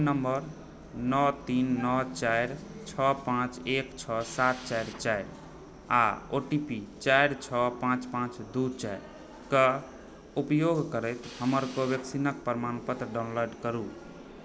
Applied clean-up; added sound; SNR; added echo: none; Drill; 19 dB; none.